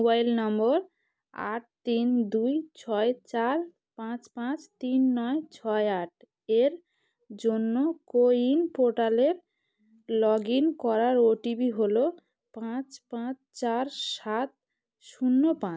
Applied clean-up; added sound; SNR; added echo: none; none; none; none.